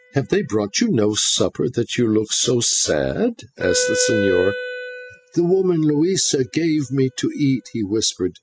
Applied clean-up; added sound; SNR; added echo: classical method spectral subtraction.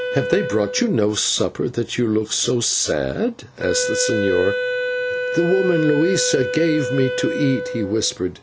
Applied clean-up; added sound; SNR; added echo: none; Wind instrument, woodwind instrument; 5 dB; none.